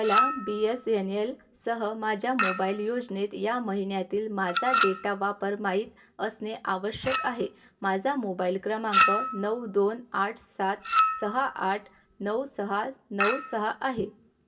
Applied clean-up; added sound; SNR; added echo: none; Chink, clink; 1 dB; reverberation time 0.2 s.